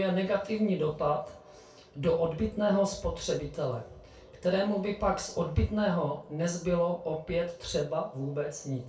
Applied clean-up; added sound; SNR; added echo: none; none; none; reverberation time 0.3 s.